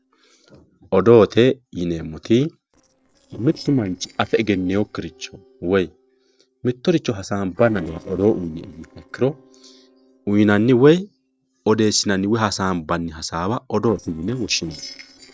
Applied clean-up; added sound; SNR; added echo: neural separator model SepFormer DNS4.